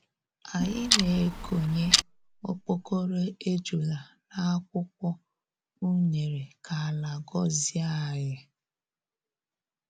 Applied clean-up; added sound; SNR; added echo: none; Clock; 0 dB; none.